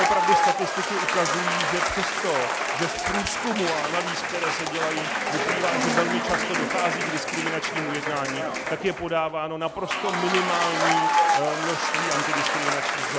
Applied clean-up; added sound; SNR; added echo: none; Applause / Crowd / Cheering; -4 dB; none.